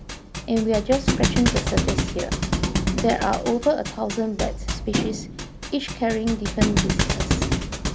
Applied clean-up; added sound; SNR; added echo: none; Thump, thud; -1 dB; none.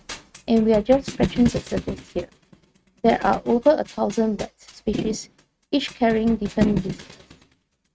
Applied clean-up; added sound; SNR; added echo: neural mask model RNNoise.